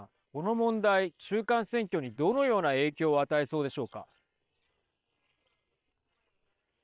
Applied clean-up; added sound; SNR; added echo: neural separator model SepFormer WHAM!.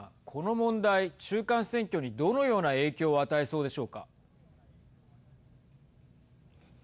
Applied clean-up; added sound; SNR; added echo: none; none; none; none.